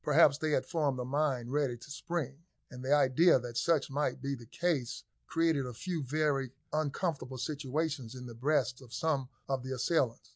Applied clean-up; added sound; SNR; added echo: none; none; none; none.